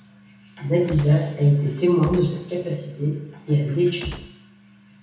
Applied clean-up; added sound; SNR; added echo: none; Gunshot, gunfire; 12 dB; reverberation time 0.9 s.